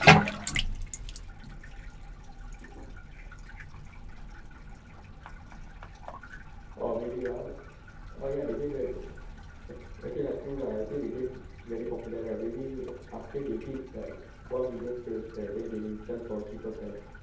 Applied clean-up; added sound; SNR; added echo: none; Bathtub (filling or washing); -4 dB; reverberation time 0.7 s.